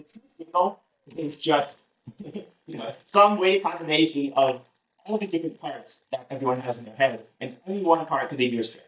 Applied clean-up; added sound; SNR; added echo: neural mask model DeepFilterNet 3.